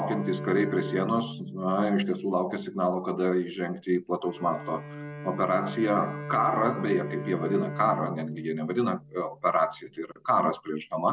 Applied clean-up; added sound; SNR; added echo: none; Bowed string instrument; 12 dB; none.